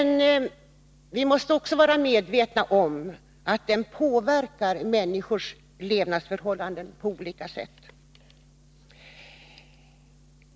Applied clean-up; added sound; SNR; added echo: none; none; none; none.